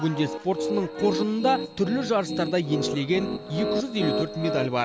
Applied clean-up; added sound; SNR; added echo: none; Piano; 4 dB; none.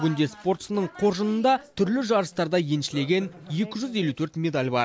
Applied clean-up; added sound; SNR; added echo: none; none; none; none.